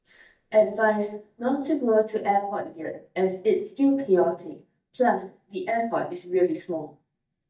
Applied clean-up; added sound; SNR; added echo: neural mask model DeepFilterNet 3.